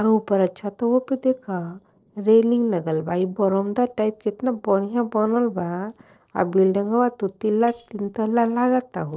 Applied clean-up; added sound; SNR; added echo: neural separator model SepFormer DNS4.